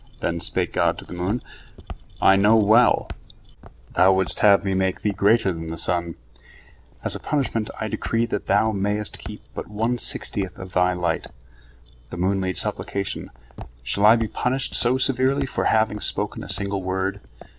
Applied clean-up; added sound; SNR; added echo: none; Walk, footsteps; 18 dB; none.